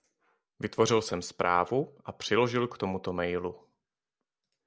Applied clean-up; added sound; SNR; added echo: none; none; none; none.